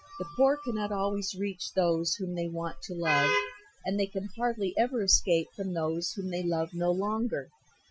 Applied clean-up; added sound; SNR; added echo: classical method Wiener filter.